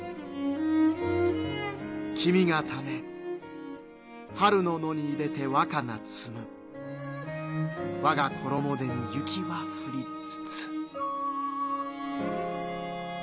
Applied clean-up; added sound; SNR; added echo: none; none; none; none.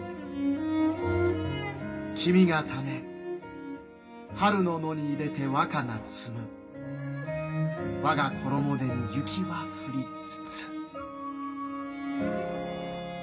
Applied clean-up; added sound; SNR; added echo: none; Train; 17 dB; reverberation time 0.4 s.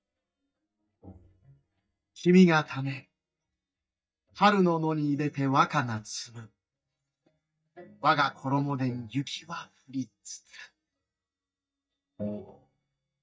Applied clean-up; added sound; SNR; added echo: neural mask model DeepFilterNet 3.